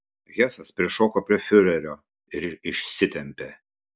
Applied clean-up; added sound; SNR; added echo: none; none; none; none.